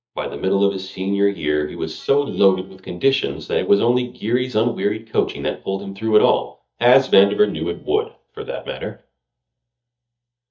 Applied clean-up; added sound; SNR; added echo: neural mask model DeepFilterNet 3.